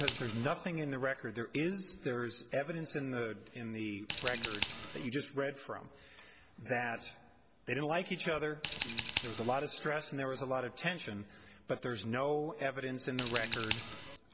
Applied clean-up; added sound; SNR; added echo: none; Scissors; -3 dB; none.